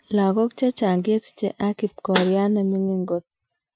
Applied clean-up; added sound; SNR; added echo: classical method Wiener filter.